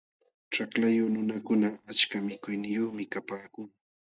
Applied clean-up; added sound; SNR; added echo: neural mask model DeepFilterNet 3.